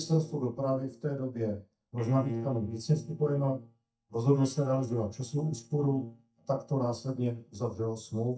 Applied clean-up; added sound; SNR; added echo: neural mask model DeepFilterNet 3.